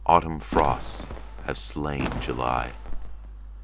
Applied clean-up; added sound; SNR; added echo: none; Fireworks; 8 dB; none.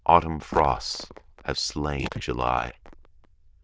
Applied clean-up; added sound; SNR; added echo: neural diffusion model UNIVERSE++.